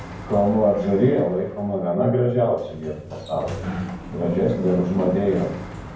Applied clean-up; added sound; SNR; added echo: none; Sliding door; 13 dB; reverberation time 0.9 s.